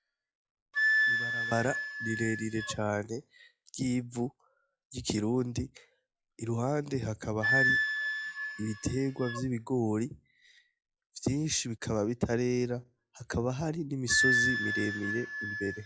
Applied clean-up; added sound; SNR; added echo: classical method log-MMSE.